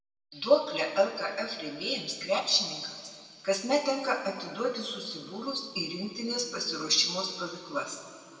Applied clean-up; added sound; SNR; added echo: none; none; none; reverberation time 2.1 s.